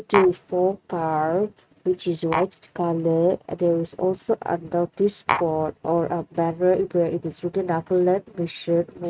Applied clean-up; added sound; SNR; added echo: neural mask model RNNoise.